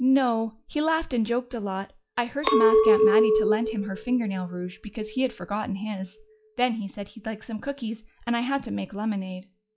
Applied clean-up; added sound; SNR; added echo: classical method log-MMSE.